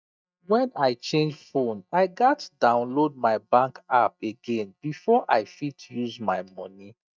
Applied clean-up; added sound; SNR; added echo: neural mask model DeepFilterNet 3.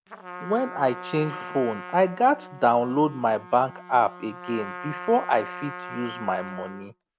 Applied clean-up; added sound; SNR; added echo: none; Trumpet; 13 dB; none.